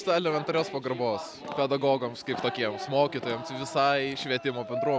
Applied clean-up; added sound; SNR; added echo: none; none; none; none.